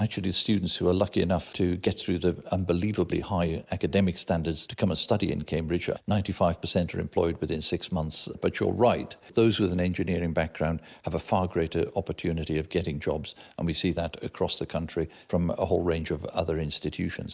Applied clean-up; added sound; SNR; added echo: none; none; none; none.